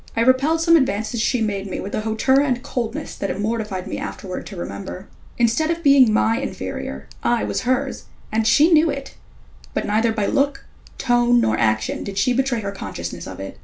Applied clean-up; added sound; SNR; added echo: none; Tick; 18 dB; none.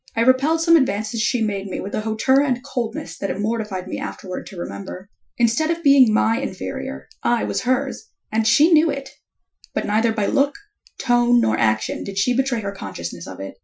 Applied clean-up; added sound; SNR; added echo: classical method Wiener filter.